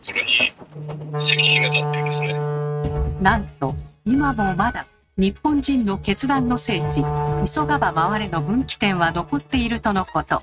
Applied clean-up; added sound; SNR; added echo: neural mask model RNNoise.